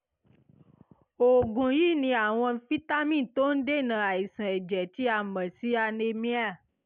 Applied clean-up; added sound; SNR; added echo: none; none; none; none.